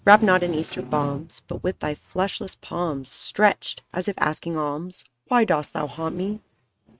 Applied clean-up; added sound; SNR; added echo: neural mask model RNNoise.